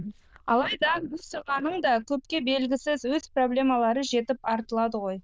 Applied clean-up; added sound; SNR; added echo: neural diffusion model UNIVERSE++.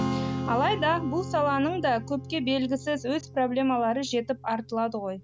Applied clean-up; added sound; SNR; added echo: none; Strum; 8 dB; none.